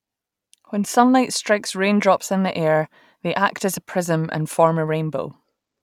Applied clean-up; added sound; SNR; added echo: none; none; none; none.